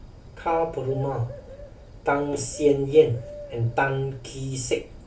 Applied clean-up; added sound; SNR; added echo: none; Bird; 16 dB; reverberation time 0.2 s.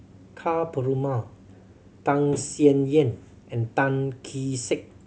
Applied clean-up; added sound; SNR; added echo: none; none; none; none.